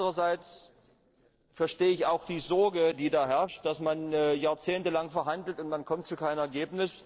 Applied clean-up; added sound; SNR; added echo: neural separator model SepFormer DNS4.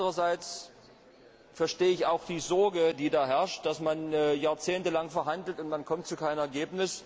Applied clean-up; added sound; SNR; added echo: none; none; none; none.